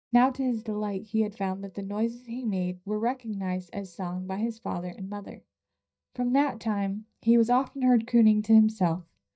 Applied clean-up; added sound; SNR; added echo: neural mask model DeepFilterNet 3.